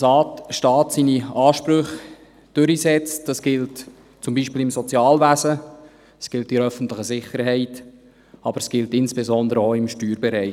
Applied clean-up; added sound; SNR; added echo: none; none; none; none.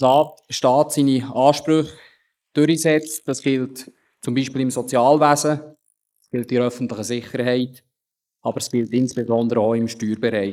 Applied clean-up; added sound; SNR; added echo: neural mask model Resemble Enhance denoiser.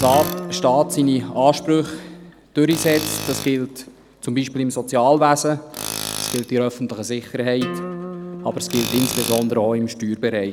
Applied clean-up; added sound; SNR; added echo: none; Tools + Acoustic guitar; 10 dB; none.